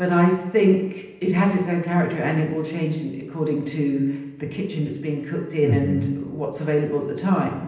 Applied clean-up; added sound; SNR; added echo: none; none; none; reverberation time 0.9 s.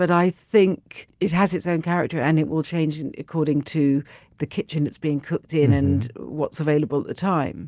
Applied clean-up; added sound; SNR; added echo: none; none; none; none.